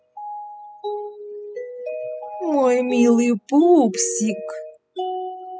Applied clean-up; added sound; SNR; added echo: classical method spectral subtraction.